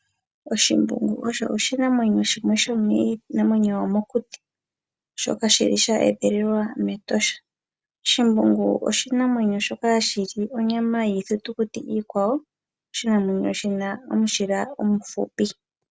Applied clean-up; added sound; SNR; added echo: none; none; none; none.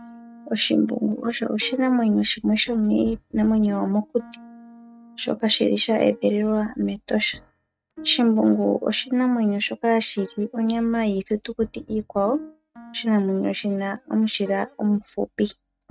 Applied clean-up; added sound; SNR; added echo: neural mask model RNNoise.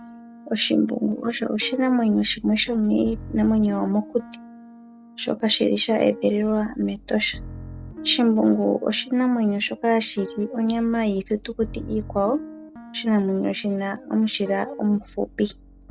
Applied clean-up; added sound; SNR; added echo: none; Piano; 17 dB; none.